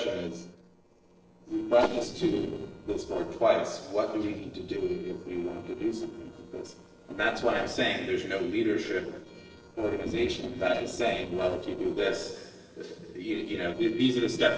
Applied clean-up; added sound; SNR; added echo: neural separator model SepFormer DNS4.